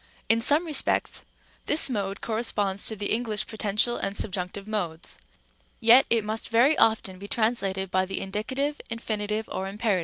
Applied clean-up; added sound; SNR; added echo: none; none; none; none.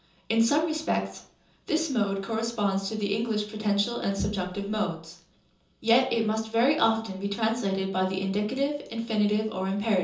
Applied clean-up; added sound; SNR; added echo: none; none; none; reverberation time 0.6 s.